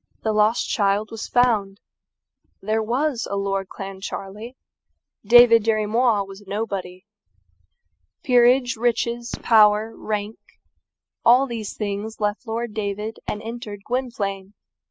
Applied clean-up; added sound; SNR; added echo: classical method spectral subtraction.